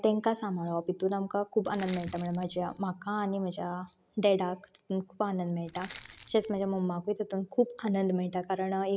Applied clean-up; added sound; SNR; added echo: none; Crushing; 14 dB; none.